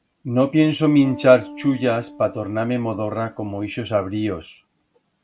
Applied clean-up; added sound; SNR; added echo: none; Piano; 19 dB; none.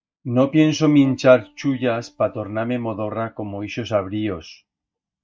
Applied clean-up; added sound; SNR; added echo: neural mask model DeepFilterNet 3.